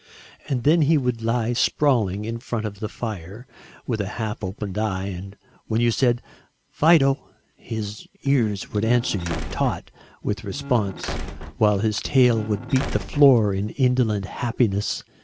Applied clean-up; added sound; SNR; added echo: none; Slam; 10 dB; none.